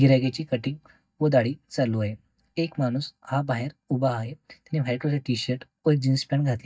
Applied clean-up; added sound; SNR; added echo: neural mask model DeepFilterNet 3.